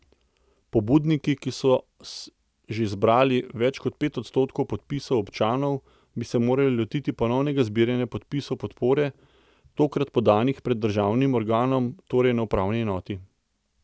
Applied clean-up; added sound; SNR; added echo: none; none; none; none.